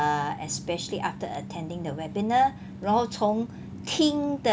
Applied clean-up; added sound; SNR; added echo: none; none; none; none.